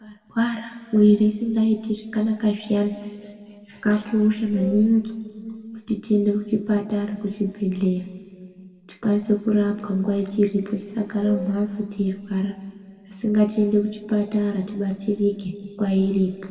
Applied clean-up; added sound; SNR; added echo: none; Wind instrument, woodwind instrument; 13 dB; reverberation time 1.9 s.